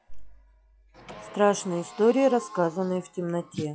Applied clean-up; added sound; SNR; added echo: classical method log-MMSE.